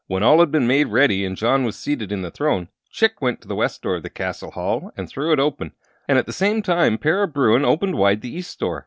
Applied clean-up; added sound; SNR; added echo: none; none; none; none.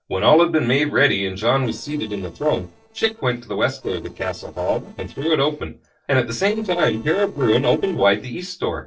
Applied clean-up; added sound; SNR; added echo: neural separator model SepFormer DNS4.